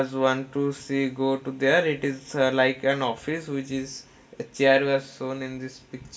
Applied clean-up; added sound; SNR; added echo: none; none; none; reverberation time 0.7 s.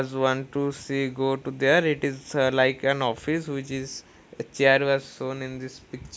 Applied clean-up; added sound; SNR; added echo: none; none; none; none.